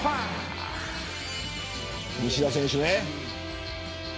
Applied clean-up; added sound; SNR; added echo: none; Bell; 16 dB; none.